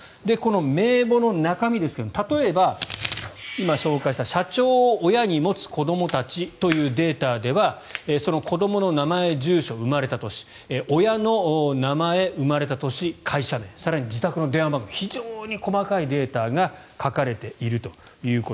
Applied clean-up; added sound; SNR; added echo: none; none; none; none.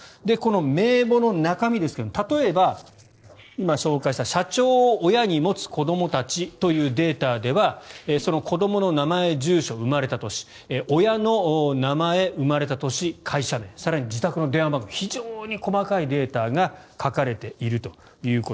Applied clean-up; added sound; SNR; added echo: neural separator model SepFormer DNS4.